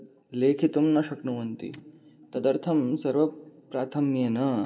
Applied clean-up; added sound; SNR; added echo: none; none; none; reverberation time 1.6 s.